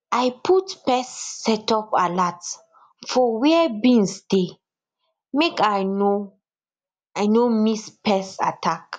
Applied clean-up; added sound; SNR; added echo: none; none; none; none.